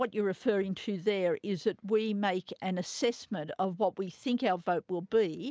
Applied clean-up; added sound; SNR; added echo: none; none; none; none.